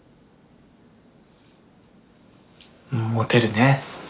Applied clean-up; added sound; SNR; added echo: none; none; none; none.